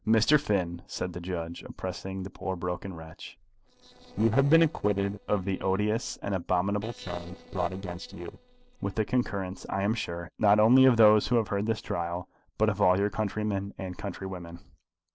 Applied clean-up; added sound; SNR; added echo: neural separator model SepFormer DNS4.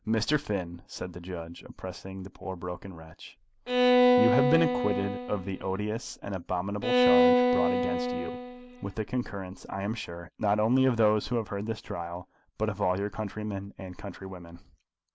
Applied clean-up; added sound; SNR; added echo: none; Bowed string instrument; -5 dB; none.